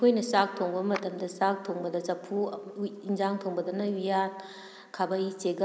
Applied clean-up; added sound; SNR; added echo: none; Clapping; 18 dB; none.